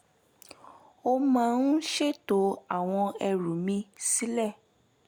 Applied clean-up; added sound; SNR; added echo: none; none; none; none.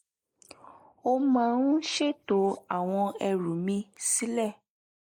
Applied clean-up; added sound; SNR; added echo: neural mask model Resemble Enhance denoiser.